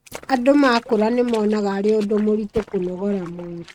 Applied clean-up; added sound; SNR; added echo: neural mask model RNNoise.